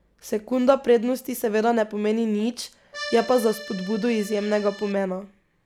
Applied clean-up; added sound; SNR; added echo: none; Accordion; 13 dB; none.